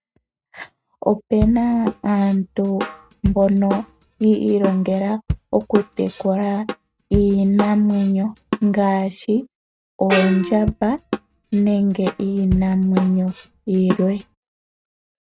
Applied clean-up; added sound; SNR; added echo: neural mask model RNNoise.